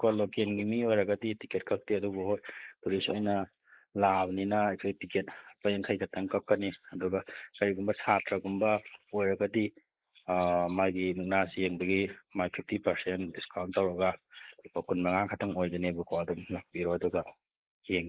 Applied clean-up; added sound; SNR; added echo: neural mask model Resemble Enhance denoiser.